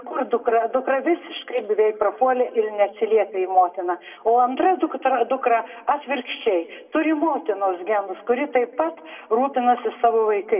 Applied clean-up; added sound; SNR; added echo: none; none; none; reverberation time 1.0 s.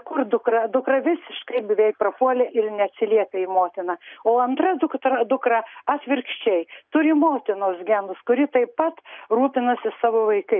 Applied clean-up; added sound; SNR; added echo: none; none; none; none.